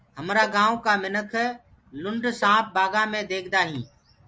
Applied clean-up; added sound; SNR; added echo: none; Bowed string instrument; 20 dB; none.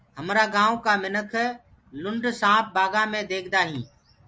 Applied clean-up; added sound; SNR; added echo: none; none; none; none.